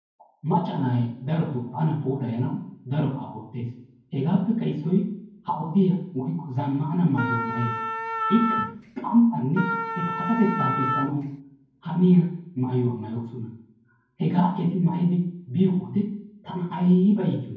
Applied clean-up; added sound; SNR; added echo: none; Wind instrument, woodwind instrument; 4 dB; reverberation time 0.9 s.